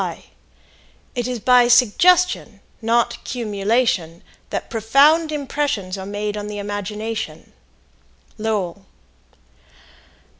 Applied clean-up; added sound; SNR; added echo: none; none; none; none.